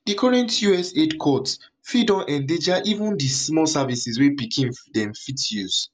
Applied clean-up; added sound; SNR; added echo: none; none; none; none.